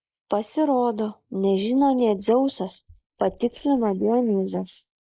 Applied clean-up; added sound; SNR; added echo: neural mask model Resemble Enhance denoiser.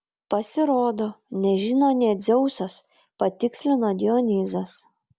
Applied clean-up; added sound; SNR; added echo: none; none; none; none.